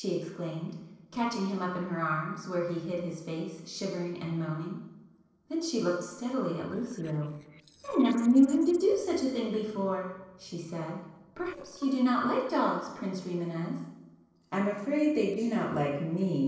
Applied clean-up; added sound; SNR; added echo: neural separator model SepFormer DNS4.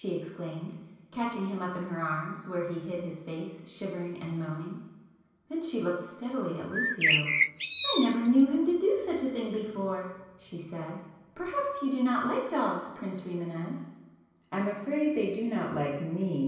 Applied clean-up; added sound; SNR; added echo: none; Bird; -2 dB; reverberation time 0.9 s.